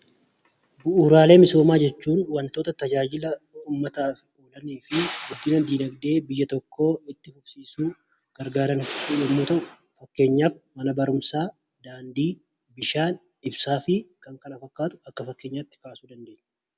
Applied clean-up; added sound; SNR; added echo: none; none; none; none.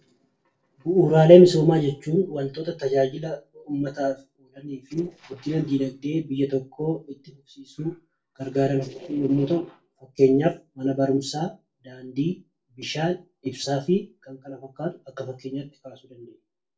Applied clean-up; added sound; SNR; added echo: neural separator model SepFormer DNS4.